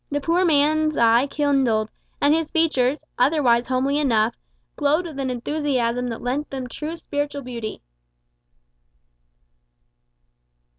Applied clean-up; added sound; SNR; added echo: none; none; none; none.